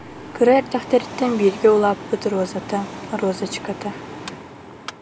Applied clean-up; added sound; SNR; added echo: none; Mechanical fan; 13 dB; none.